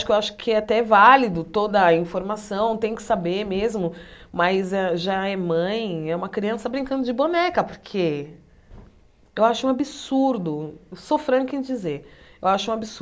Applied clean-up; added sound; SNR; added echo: none; none; none; none.